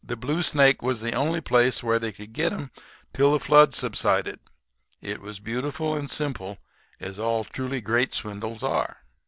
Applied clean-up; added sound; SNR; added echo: none; none; none; none.